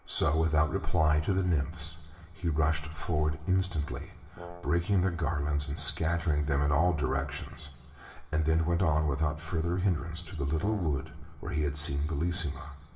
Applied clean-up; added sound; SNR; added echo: none; Brass instrument; 17 dB; reverberation time 1.6 s.